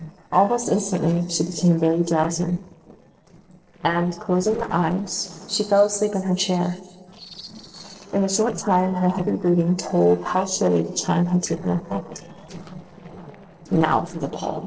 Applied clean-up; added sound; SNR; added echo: neural separator model SepFormer DNS4.